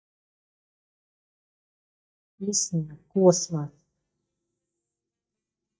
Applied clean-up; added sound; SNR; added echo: neural mask model DeepFilterNet 3.